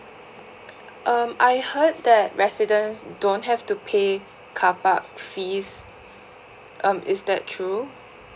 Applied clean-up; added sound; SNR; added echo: none; none; none; none.